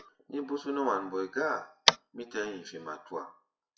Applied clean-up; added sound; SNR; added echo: classical method WPE with log-MMSE.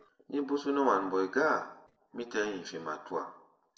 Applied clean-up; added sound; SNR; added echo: neural separator model SepFormer DNS4.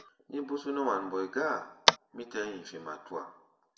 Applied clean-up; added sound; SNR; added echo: none; Tap; 0 dB; reverberation time 0.7 s.